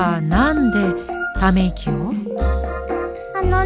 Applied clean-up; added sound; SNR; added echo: none; none; none; none.